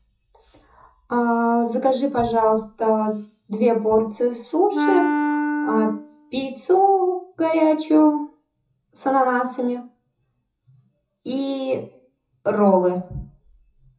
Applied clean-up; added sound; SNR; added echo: classical method WPE with log-MMSE.